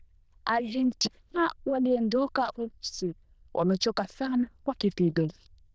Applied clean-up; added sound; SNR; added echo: neural diffusion model UNIVERSE++.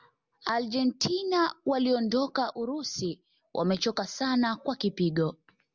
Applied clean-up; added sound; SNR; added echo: none; none; none; none.